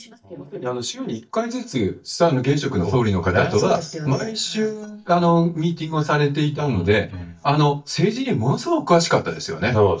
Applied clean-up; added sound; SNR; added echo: neural mask model DeepFilterNet 3.